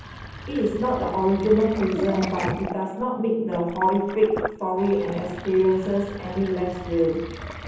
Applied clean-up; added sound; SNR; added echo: none; Sink (filling or washing); 11 dB; reverberation time 0.8 s.